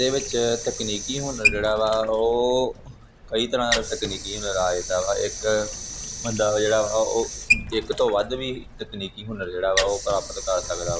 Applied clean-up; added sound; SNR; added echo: none; Sink (filling or washing) / Water; 6 dB; none.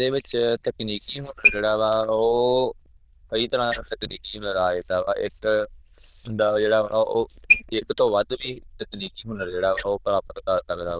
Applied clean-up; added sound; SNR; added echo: neural diffusion model UNIVERSE++.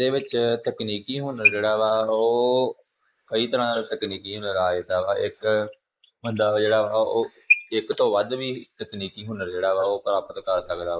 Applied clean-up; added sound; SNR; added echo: neural mask model Resemble Enhance denoiser.